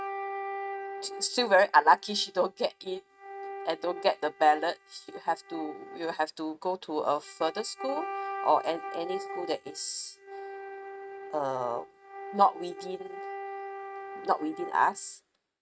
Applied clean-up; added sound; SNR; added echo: neural mask model RNNoise.